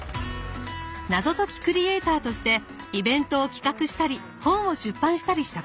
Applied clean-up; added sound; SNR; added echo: none; none; none; none.